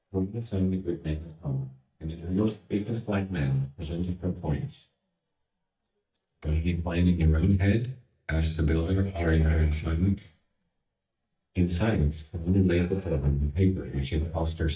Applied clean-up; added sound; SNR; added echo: neural mask model DeepFilterNet 3.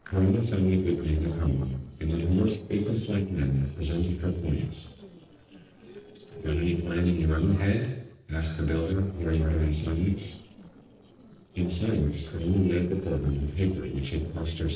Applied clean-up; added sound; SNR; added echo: neural separator model SepFormer DNS4.